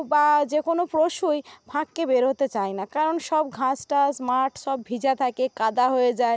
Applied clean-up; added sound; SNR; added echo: none; none; none; none.